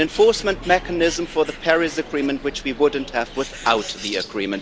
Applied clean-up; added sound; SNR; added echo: none; Bird; 14 dB; none.